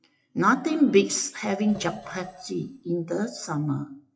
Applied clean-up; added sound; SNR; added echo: classical method WPE with log-MMSE.